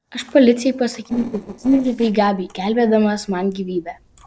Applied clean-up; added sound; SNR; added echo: neural separator model SepFormer DNS4.